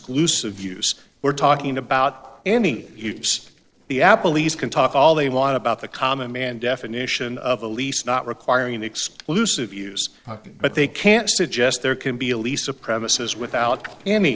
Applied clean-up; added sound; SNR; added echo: neural separator model SepFormer DNS4.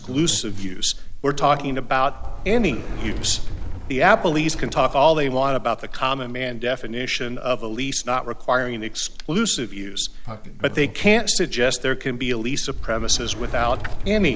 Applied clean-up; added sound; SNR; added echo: none; Sliding door; 4 dB; none.